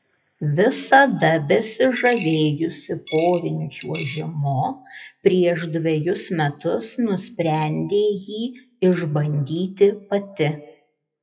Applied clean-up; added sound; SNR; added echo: classical method WPE with log-MMSE.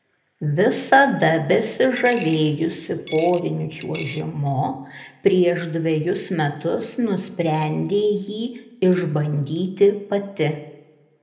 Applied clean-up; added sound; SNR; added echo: none; Coin (dropping); 13 dB; reverberation time 0.7 s.